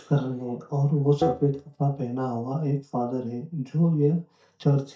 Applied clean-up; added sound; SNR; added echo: neural mask model DeepFilterNet 3.